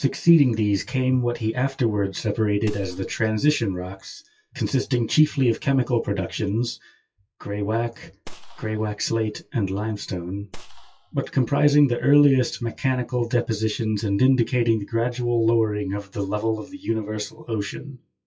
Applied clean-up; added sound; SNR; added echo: classical method WPE with log-MMSE.